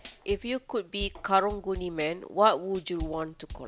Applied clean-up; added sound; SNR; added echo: none; Drum / Drum kit; 14 dB; none.